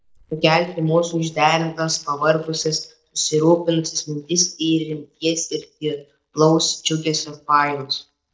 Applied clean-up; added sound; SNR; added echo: neural mask model DeepFilterNet 3.